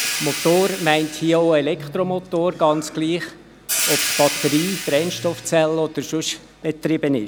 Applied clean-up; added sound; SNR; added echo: none; Hi-hat; 8 dB; none.